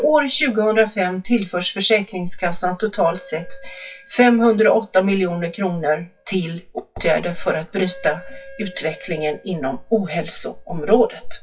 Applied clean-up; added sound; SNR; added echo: classical method WPE with log-MMSE.